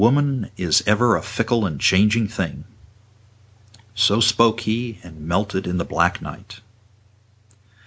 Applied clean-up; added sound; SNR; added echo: none; none; none; none.